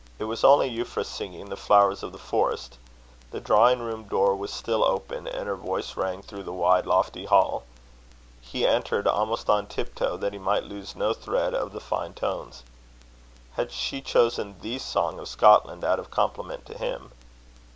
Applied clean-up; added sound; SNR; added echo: none; none; none; none.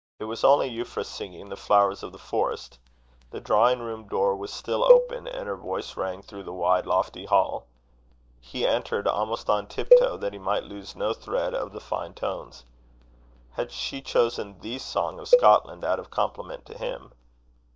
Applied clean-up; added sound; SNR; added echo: neural mask model DeepFilterNet 3.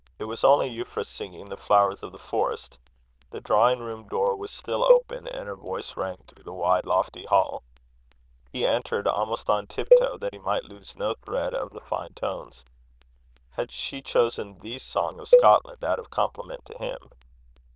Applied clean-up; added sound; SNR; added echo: neural diffusion model UNIVERSE++.